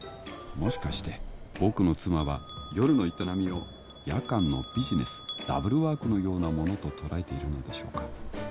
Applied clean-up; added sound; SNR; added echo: none; Bell; 13 dB; none.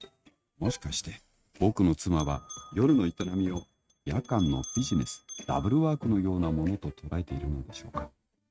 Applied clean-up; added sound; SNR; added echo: neural mask model RNNoise.